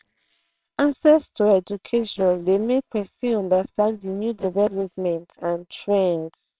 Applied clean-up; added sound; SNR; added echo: neural separator model SepFormer WHAMR!.